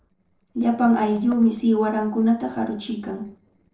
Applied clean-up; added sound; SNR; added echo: neural separator model SepFormer DNS4.